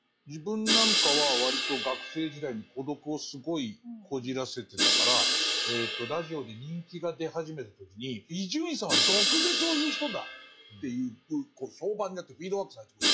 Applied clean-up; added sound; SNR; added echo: classical method log-MMSE.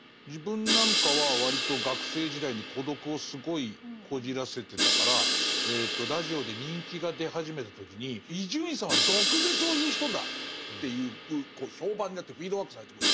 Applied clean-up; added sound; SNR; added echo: none; Crash cymbal; -3 dB; none.